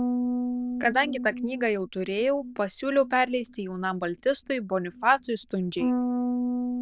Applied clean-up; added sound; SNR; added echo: neural diffusion model UNIVERSE++.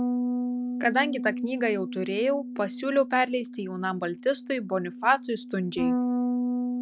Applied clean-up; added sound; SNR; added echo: none; Bass guitar; 3 dB; none.